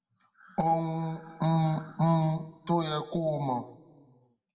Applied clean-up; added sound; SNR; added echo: none; none; none; reverberation time 0.8 s.